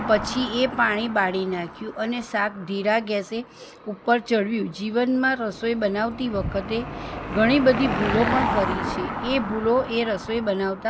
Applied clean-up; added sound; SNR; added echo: none; Car passing by / Engine; 8 dB; none.